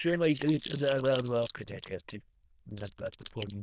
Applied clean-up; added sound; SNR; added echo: neural diffusion model UNIVERSE++.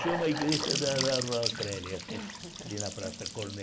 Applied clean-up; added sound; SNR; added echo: none; Trickle, dribble / Bathtub (filling or washing) / Sink (filling or washing) / Gurgling / Splash, splatter; 2 dB; none.